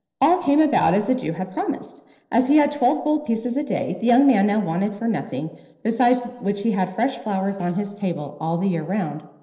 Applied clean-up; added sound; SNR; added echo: neural separator model SepFormer DNS4.